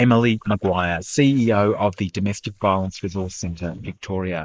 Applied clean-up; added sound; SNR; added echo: neural mask model Resemble Enhance denoiser.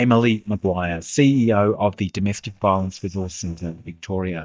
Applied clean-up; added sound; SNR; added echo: neural mask model DeepFilterNet 3.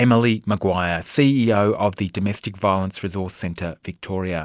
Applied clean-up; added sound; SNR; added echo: none; none; none; none.